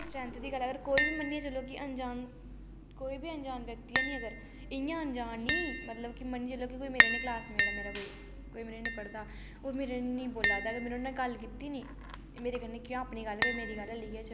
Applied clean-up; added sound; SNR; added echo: none; Tap; -3 dB; none.